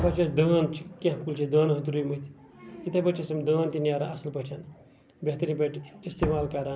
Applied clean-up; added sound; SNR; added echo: none; Slam; 14 dB; none.